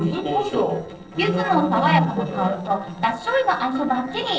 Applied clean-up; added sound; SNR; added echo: neural separator model SepFormer DNS4.